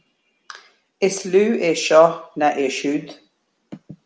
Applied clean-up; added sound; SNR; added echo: none; none; none; none.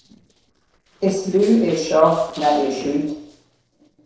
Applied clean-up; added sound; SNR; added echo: neural separator model SepFormer DNS4.